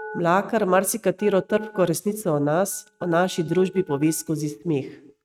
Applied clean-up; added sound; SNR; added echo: neural mask model RNNoise.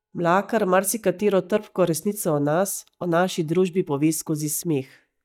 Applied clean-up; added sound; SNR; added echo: neural mask model DeepFilterNet 3.